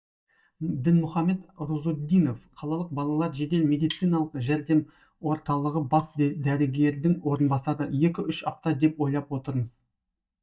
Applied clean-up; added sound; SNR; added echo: neural mask model DeepFilterNet 3.